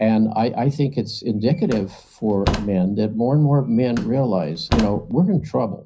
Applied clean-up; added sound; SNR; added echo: none; Slam; 10 dB; reverberation time 0.4 s.